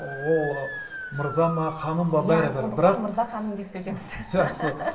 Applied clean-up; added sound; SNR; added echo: none; Motor vehicle (road) / Siren; 14 dB; reverberation time 0.8 s.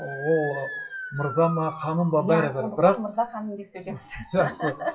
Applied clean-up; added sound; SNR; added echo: classical method WPE with log-MMSE.